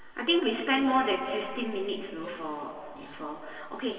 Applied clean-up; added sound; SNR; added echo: none; Bowed string instrument; 19 dB; reverberation time 2.7 s.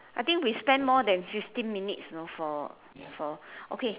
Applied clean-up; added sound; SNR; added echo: none; none; none; none.